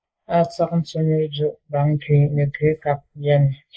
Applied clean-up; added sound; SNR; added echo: neural mask model Resemble Enhance denoiser.